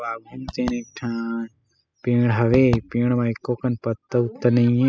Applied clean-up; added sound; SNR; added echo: classical method spectral subtraction.